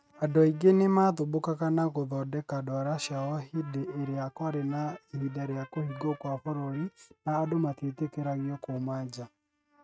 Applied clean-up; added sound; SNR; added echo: neural mask model RNNoise.